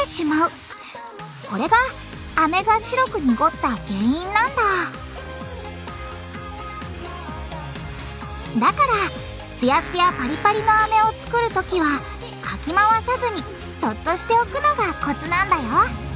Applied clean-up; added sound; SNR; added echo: none; none; none; none.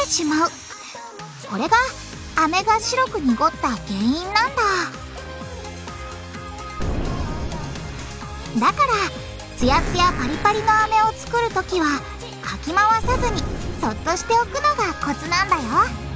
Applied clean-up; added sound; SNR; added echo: none; Boom; 7 dB; none.